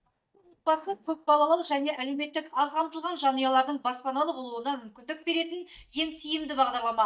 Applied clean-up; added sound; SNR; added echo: neural mask model DeepFilterNet 3.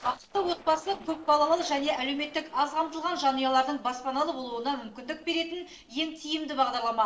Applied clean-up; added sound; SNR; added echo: neural separator model SepFormer DNS4.